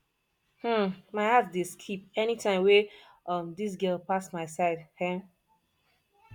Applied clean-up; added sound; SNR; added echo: none; none; none; none.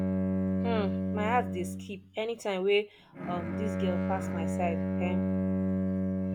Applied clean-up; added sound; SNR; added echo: none; Bowed string instrument; -3 dB; none.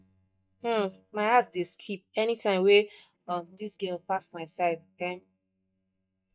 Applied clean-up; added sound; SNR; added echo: neural mask model DeepFilterNet 3.